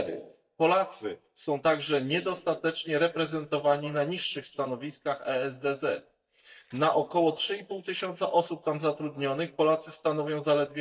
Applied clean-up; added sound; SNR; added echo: neural mask model DeepFilterNet 3.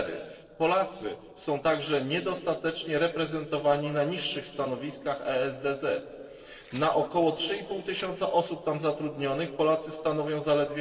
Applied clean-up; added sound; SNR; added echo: neural separator model SepFormer DNS4.